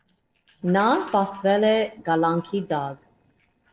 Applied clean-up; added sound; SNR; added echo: neural separator model SepFormer DNS4.